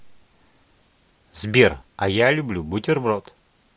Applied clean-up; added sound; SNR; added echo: none; none; none; none.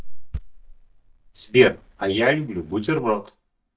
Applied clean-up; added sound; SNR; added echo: neural mask model DeepFilterNet 3.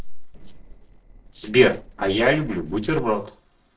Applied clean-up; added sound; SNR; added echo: neural separator model SepFormer DNS4.